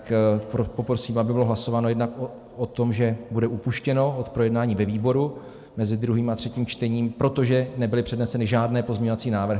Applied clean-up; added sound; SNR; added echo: none; none; none; none.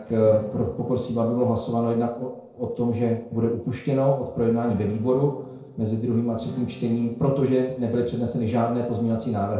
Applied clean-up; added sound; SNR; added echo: neural separator model SepFormer DNS4.